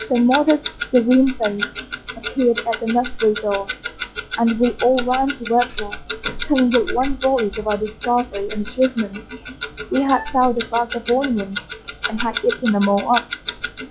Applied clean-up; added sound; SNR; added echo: classical method log-MMSE.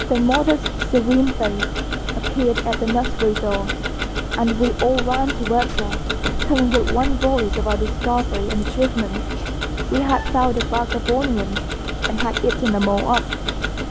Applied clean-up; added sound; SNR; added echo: none; Tick-tock; 2 dB; none.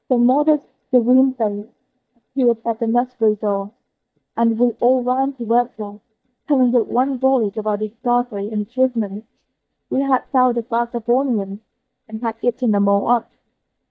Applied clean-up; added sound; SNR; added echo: neural mask model DeepFilterNet 3.